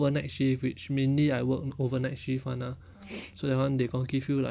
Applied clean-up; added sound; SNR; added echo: none; none; none; none.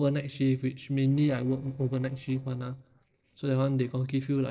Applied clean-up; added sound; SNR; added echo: neural separator model SepFormer DNS4.